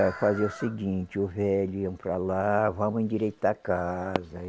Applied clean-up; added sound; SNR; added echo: none; Fireworks; 17 dB; none.